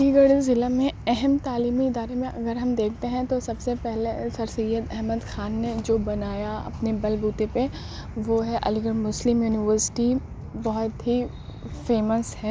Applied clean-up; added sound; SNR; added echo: none; none; none; none.